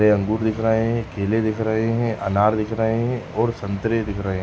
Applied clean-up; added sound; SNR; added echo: none; none; none; none.